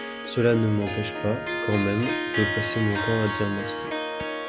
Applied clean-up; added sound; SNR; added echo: none; Harp; 4 dB; none.